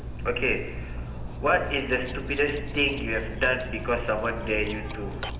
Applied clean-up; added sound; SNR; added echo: none; Cutlery, silverware; 5 dB; reverberation time 0.8 s.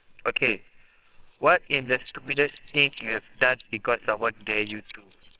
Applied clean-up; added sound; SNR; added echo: neural separator model SepFormer WHAMR!.